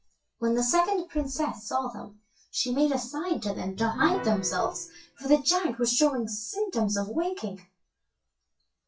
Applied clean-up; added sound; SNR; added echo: classical method WPE with log-MMSE.